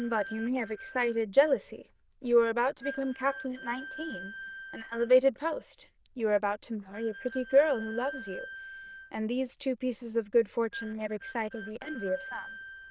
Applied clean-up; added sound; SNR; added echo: neural diffusion model UNIVERSE++.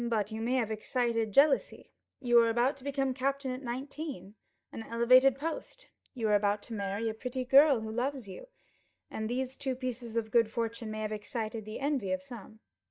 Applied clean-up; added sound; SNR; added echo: neural mask model DeepFilterNet 3.